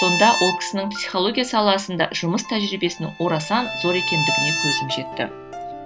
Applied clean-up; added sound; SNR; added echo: none; Bowed string instrument; 5 dB; none.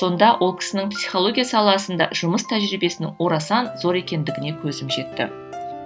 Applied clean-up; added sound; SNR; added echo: none; none; none; none.